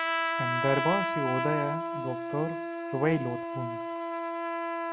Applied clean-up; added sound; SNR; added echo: none; Trumpet; -1 dB; none.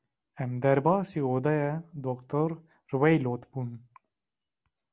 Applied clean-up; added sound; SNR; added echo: none; none; none; none.